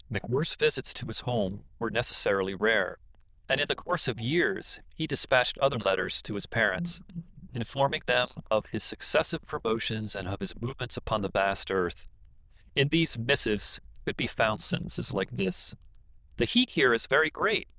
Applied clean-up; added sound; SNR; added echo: neural diffusion model UNIVERSE++.